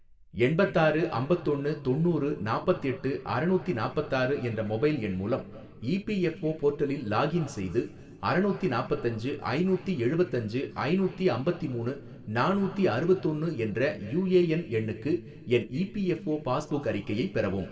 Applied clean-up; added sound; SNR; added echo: none; none; none; reverberation time 1.7 s.